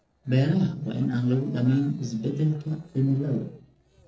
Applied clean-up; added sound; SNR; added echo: neural separator model SepFormer DNS4.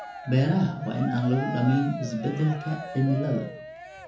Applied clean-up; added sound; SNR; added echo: none; Cheering; 11 dB; reverberation time 0.5 s.